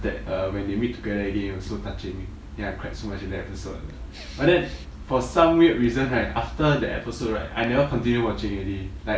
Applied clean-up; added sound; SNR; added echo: none; none; none; none.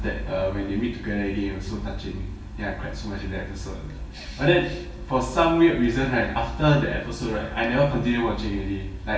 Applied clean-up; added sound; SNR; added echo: none; none; none; reverberation time 1.1 s.